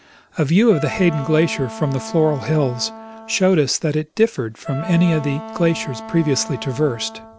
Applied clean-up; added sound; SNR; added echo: none; Wind instrument, woodwind instrument; 14 dB; none.